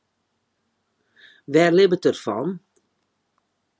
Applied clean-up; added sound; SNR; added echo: none; none; none; none.